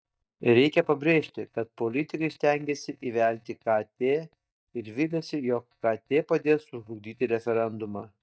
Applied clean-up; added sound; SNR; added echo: neural mask model DeepFilterNet 3.